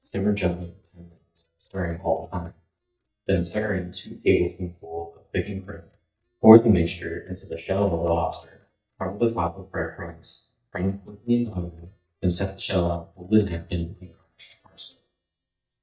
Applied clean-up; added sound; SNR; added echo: neural mask model DeepFilterNet 3.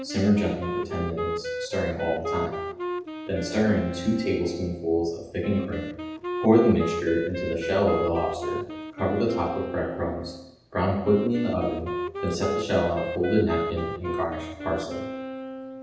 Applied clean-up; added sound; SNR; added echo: none; Wind instrument, woodwind instrument; 6 dB; reverberation time 0.8 s.